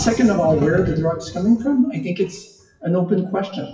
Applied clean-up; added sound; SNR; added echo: classical method WPE with log-MMSE.